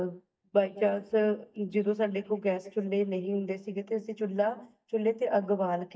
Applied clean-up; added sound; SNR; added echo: neural mask model DeepFilterNet 3.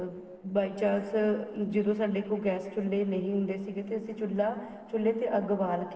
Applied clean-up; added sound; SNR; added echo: neural separator model SepFormer DNS4.